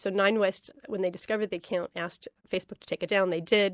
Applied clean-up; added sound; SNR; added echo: none; none; none; none.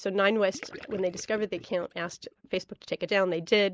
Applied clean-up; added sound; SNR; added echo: neural mask model Resemble Enhance denoiser.